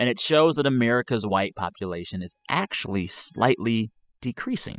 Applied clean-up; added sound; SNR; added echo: classical method spectral subtraction.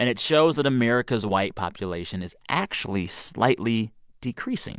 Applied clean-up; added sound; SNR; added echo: none; none; none; none.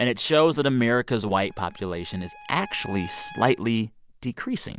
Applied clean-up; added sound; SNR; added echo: none; Bowed string instrument; 19 dB; none.